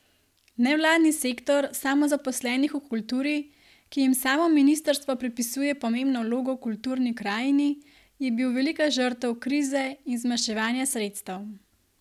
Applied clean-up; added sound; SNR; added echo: none; none; none; none.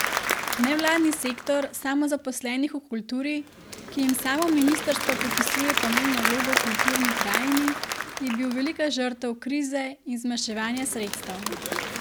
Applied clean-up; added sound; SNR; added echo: none; Applause / Crowd; 3 dB; none.